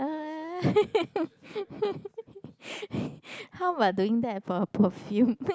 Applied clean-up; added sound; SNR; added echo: none; none; none; none.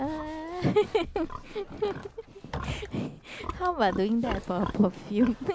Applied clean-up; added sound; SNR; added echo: none; Livestock, farm animals, working animals; 11 dB; none.